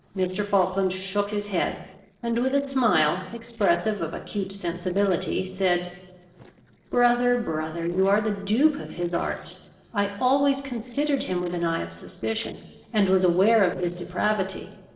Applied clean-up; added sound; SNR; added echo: neural separator model SepFormer DNS4.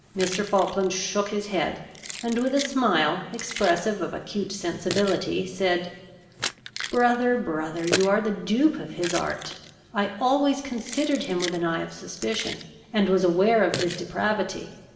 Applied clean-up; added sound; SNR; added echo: none; Keys jangling; 12 dB; reverberation time 1.1 s.